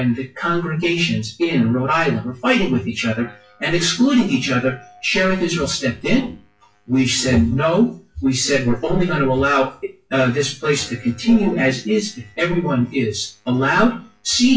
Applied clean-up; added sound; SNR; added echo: classical method WPE with log-MMSE.